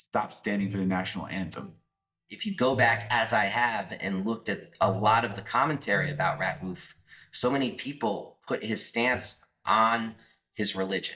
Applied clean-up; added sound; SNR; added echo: neural mask model DeepFilterNet 3.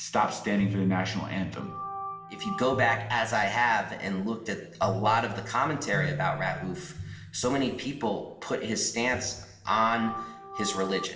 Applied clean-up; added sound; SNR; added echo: none; Organ; 8 dB; reverberation time 0.9 s.